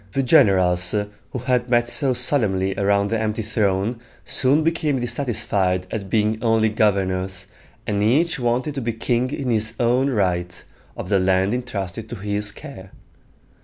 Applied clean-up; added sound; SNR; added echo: none; none; none; none.